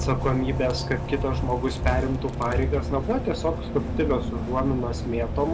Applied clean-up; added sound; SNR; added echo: none; Bus; 1 dB; none.